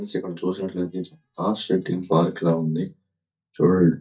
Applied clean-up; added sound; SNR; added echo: neural mask model DeepFilterNet 3.